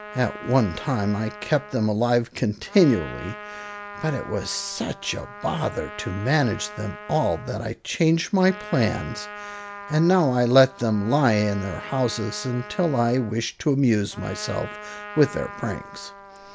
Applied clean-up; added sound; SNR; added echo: none; Trumpet; 15 dB; none.